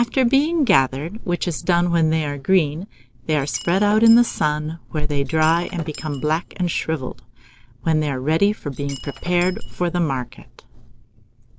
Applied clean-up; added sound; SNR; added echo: none; Shatter; 19 dB; none.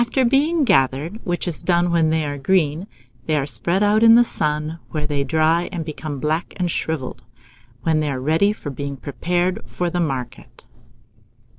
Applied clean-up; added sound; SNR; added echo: none; none; none; none.